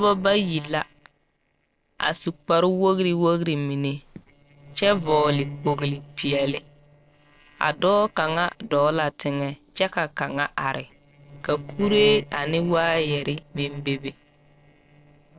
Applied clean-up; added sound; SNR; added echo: neural separator model SepFormer DNS4.